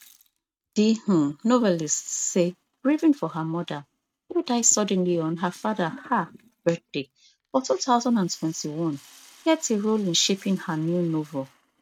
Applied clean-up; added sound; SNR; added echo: neural mask model RNNoise.